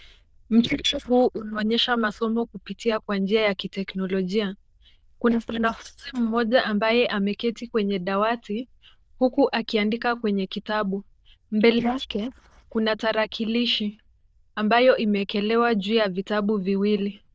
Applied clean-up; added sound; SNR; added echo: neural diffusion model UNIVERSE++.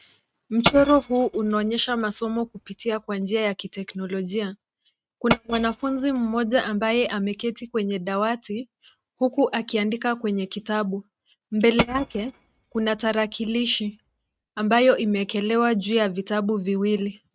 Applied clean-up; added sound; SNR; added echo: neural mask model RNNoise.